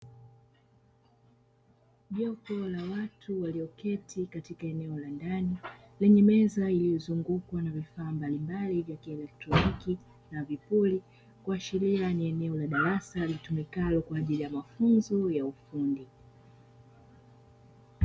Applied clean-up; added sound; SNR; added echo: none; none; none; none.